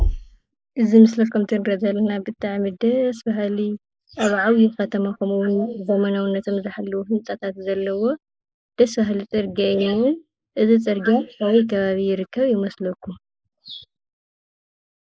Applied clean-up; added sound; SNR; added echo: neural mask model Resemble Enhance denoiser.